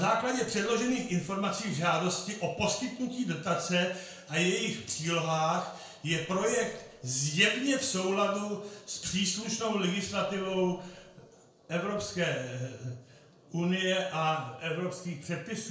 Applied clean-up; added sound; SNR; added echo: neural separator model SepFormer DNS4.